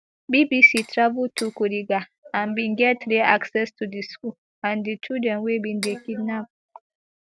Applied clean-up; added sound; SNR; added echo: none; Cutlery, silverware; 13 dB; none.